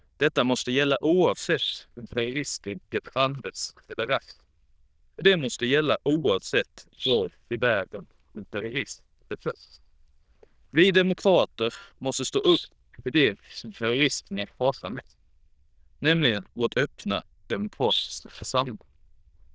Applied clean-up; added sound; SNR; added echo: neural diffusion model UNIVERSE++.